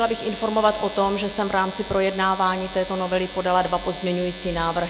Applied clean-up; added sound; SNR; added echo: none; Domestic sounds, home sounds; 15 dB; none.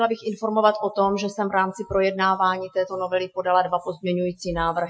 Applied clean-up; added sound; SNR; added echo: classical method Wiener filter.